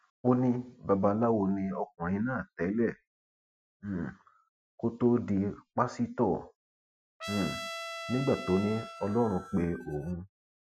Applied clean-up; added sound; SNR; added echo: classical method Wiener filter.